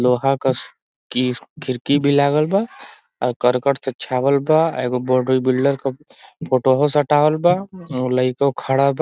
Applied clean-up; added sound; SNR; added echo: none; none; none; none.